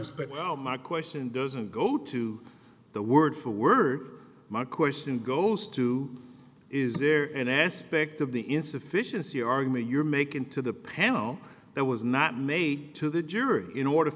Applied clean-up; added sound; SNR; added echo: none; none; none; none.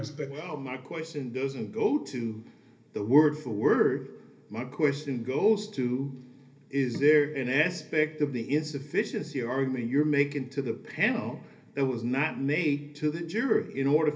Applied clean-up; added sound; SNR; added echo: none; none; none; reverberation time 0.3 s.